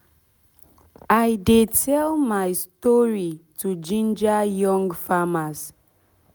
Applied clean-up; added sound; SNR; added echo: none; none; none; none.